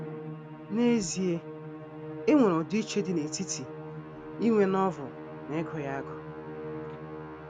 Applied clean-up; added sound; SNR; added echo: none; Musical instrument; 10 dB; none.